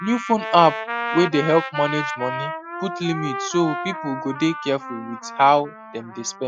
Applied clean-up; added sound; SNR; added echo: classical method Wiener filter.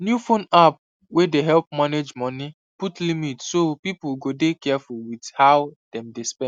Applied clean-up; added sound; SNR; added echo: none; none; none; none.